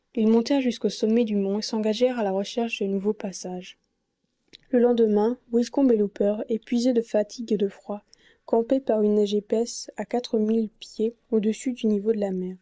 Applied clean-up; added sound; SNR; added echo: neural mask model Resemble Enhance denoiser.